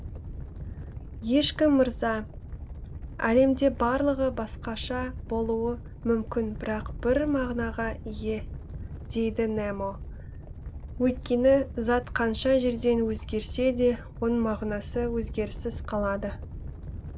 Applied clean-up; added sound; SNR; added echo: none; Animal; 10 dB; none.